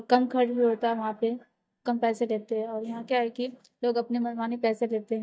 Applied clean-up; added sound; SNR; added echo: neural mask model DeepFilterNet 3.